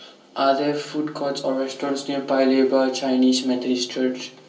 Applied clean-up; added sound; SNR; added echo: none; none; none; reverberation time 0.3 s.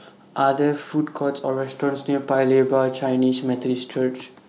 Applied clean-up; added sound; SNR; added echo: none; none; none; none.